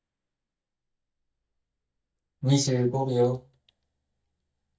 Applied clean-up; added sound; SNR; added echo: neural mask model DeepFilterNet 3.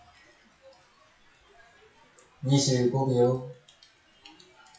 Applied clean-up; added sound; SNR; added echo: classical method WPE with log-MMSE.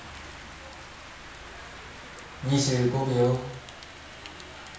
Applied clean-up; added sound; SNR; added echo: none; Rain; 14 dB; reverberation time 0.6 s.